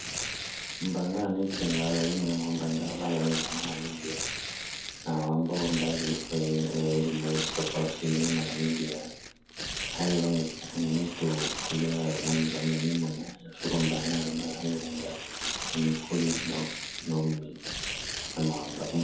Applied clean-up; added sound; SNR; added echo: none; Tearing; 6 dB; reverberation time 0.6 s.